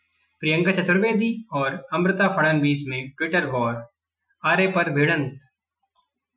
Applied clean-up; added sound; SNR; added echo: classical method Wiener filter.